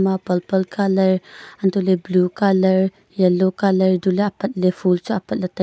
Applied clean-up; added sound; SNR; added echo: none; none; none; none.